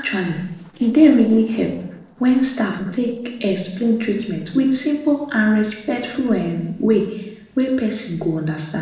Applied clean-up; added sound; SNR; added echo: neural separator model SepFormer DNS4.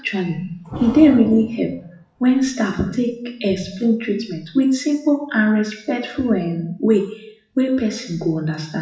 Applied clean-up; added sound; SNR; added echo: classical method WPE with log-MMSE.